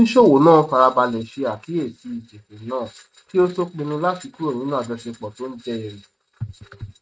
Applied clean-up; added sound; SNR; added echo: neural mask model RNNoise.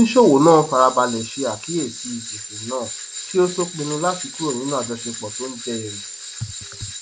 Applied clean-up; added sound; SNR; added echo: none; Tools; 11 dB; none.